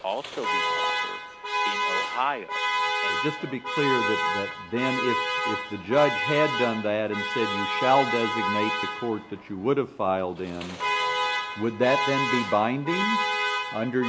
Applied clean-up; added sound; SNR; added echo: none; Alarm; 0 dB; none.